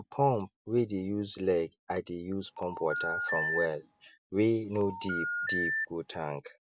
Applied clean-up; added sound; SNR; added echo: none; Telephone; 3 dB; none.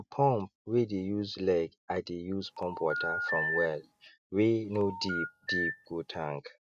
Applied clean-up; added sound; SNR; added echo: neural mask model RNNoise.